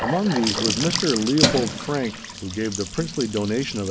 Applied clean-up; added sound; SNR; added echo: none; Keys jangling + Trickle, dribble / Bathtub (filling or washing) / Sink (filling or washing) / Gurgling / Splash, splatter; 3 dB; none.